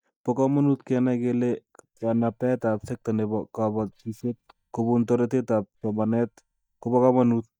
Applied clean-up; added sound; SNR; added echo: neural mask model DeepFilterNet 3.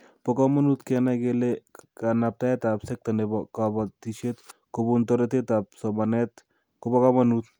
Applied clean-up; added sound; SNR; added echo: none; none; none; none.